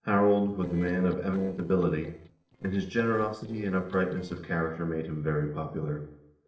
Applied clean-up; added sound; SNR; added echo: neural separator model SepFormer DNS4.